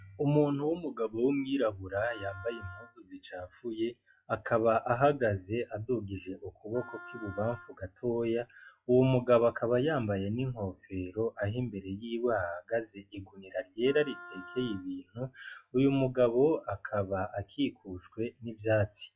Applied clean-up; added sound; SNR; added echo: classical method log-MMSE.